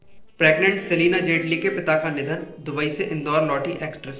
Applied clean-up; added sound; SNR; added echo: neural separator model SepFormer DNS4.